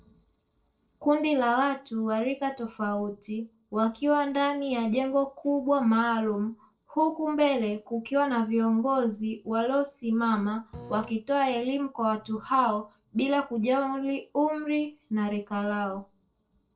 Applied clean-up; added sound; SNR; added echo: neural separator model SepFormer DNS4.